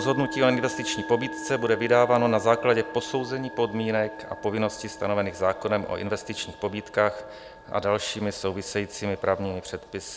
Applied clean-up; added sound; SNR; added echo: none; Musical instrument; 14 dB; none.